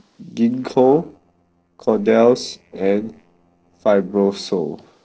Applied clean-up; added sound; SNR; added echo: neural separator model SepFormer DNS4.